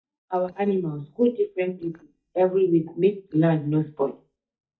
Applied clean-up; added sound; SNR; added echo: neural mask model DeepFilterNet 3.